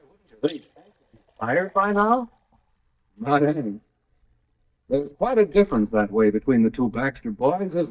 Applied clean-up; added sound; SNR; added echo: neural mask model DeepFilterNet 3.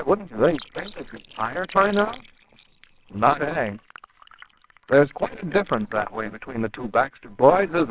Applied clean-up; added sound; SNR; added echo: neural separator model SepFormer WHAMR!.